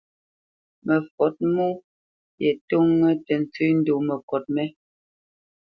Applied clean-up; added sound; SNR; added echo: none; none; none; none.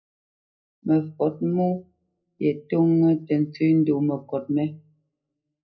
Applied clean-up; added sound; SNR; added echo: none; none; none; reverberation time 0.4 s.